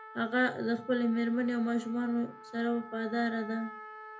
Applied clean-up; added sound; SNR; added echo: none; Trumpet; 16 dB; reverberation time 0.3 s.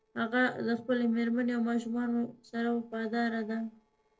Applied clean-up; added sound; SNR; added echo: neural separator model SepFormer DNS4.